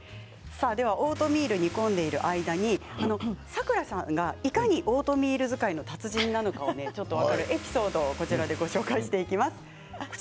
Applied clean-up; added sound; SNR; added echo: none; Vehicle; 14 dB; none.